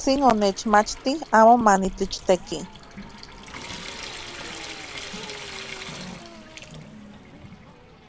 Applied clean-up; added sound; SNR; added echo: none; Trickle, dribble / Sink (filling or washing) / Water tap, faucet + Race car, auto racing; 14 dB; none.